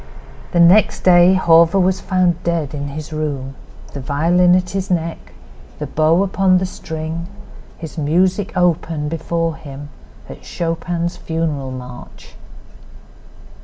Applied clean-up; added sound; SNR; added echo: none; none; none; none.